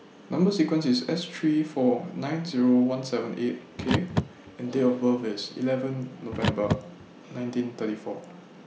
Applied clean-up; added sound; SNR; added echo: none; Car; 7 dB; none.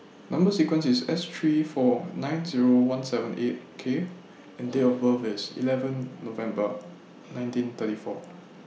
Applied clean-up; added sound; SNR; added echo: none; none; none; none.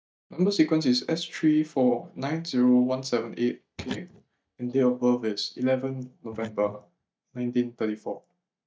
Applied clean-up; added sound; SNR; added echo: neural mask model DeepFilterNet 3.